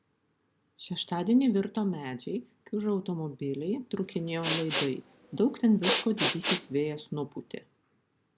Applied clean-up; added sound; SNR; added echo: none; Respiratory sounds; -1 dB; none.